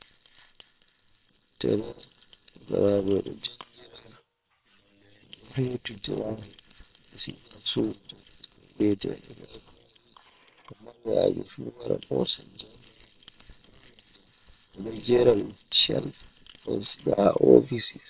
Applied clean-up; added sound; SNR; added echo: neural separator model SepFormer WHAM!.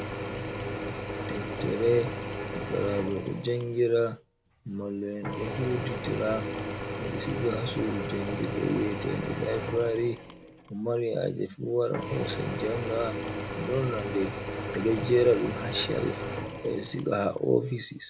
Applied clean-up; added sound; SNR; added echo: none; Drill / Mechanisms; 5 dB; none.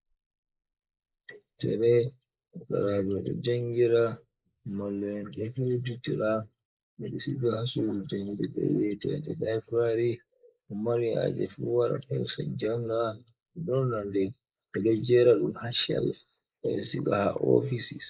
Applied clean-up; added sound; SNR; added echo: neural mask model Resemble Enhance denoiser.